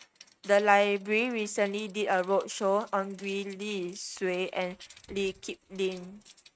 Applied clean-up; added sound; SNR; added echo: neural mask model RNNoise.